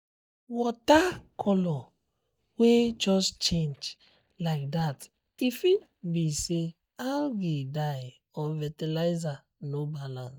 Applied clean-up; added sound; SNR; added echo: neural mask model DeepFilterNet 3.